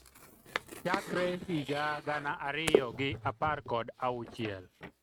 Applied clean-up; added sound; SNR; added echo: neural mask model RNNoise.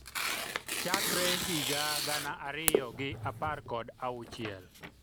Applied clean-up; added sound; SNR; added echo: none; Tearing; -3 dB; none.